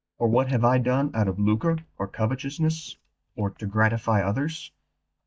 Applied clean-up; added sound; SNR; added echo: neural mask model DeepFilterNet 3.